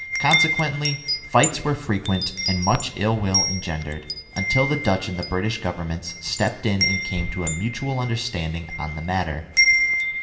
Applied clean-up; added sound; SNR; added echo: none; Wind chime; 2 dB; reverberation time 0.8 s.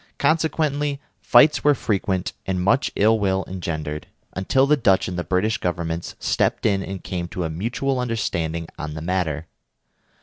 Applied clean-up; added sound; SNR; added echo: none; none; none; none.